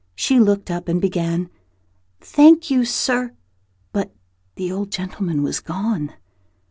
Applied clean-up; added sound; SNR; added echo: none; none; none; none.